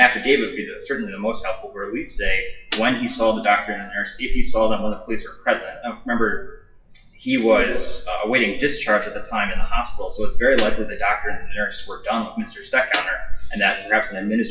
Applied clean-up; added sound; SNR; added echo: classical method WPE with log-MMSE.